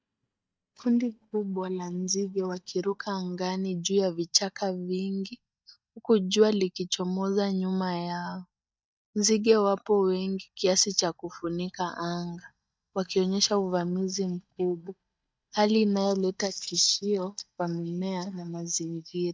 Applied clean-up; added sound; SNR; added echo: neural mask model DeepFilterNet 3.